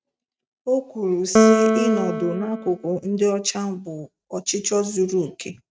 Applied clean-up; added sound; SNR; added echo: neural mask model RNNoise.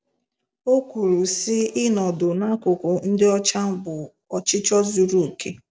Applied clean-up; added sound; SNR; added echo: none; none; none; none.